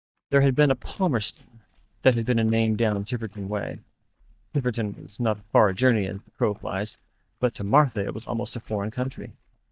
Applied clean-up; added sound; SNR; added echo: neural mask model DeepFilterNet 3.